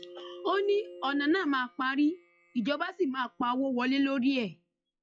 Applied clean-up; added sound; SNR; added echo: classical method log-MMSE.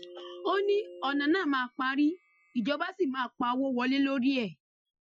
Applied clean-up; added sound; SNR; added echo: classical method Wiener filter.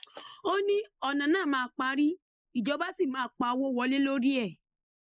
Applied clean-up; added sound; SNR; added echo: neural mask model Resemble Enhance denoiser.